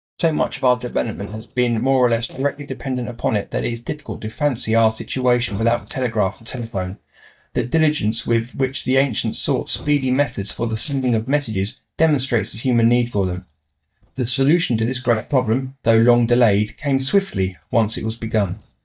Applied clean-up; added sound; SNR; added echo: neural mask model DeepFilterNet 3.